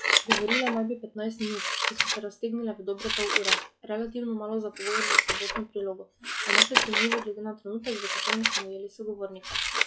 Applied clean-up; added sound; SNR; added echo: classical method log-MMSE.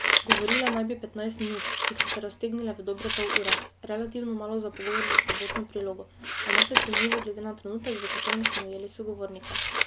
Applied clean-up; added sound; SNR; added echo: none; Scissors; -4 dB; none.